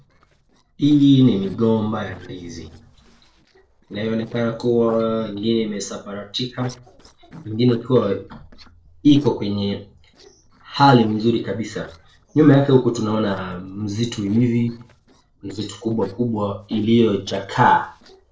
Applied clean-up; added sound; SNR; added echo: neural separator model SepFormer DNS4.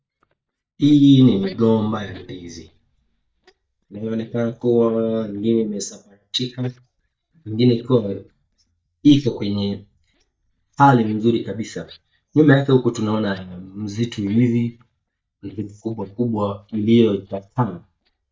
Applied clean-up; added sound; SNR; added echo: neural mask model DeepFilterNet 3.